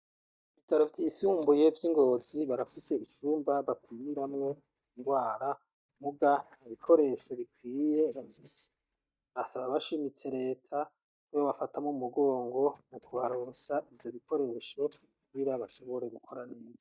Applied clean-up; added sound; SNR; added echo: neural mask model DeepFilterNet 3.